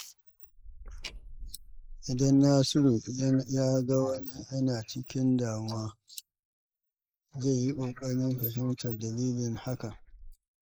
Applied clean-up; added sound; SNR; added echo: neural mask model Resemble Enhance denoiser.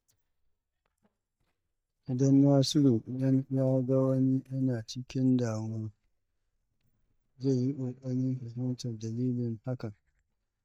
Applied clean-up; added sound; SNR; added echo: neural mask model DeepFilterNet 3.